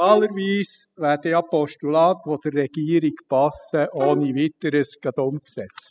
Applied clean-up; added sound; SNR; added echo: classical method spectral subtraction.